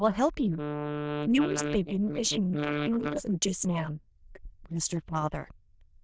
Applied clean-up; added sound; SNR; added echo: neural diffusion model UNIVERSE++.